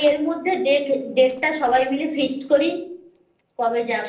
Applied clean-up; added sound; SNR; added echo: neural separator model SepFormer DNS4.